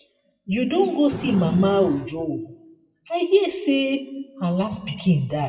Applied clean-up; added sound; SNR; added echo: classical method WPE with log-MMSE.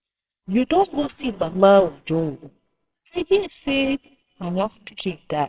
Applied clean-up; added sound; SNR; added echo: neural separator model SepFormer WHAMR!.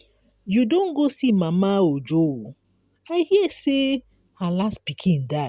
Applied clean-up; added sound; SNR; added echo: none; none; none; none.